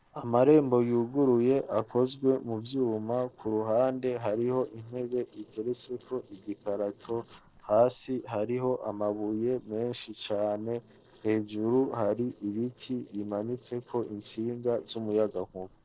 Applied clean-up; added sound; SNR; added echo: neural separator model SepFormer DNS4.